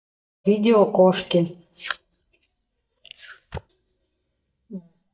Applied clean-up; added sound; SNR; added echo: neural mask model DeepFilterNet 3.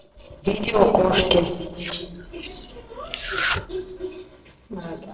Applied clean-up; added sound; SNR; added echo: neural separator model SepFormer DNS4.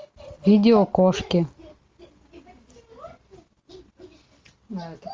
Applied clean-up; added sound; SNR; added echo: none; none; none; none.